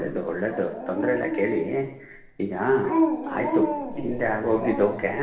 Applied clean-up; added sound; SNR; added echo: none; Dog; 3 dB; reverberation time 0.8 s.